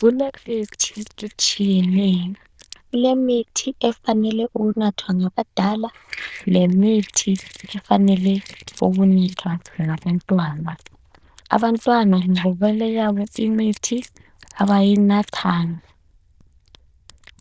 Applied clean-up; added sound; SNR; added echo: neural diffusion model UNIVERSE++.